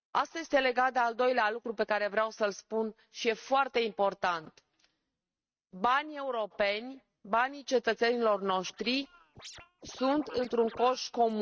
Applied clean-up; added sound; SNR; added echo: neural mask model RNNoise.